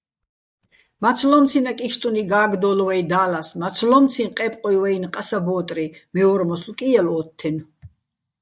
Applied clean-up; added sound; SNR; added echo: neural mask model DeepFilterNet 3.